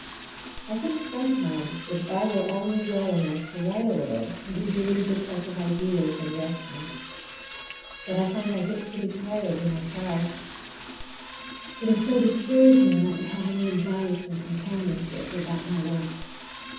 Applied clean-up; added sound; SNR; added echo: none; Toilet flush / Door; 11 dB; reverberation time 0.8 s.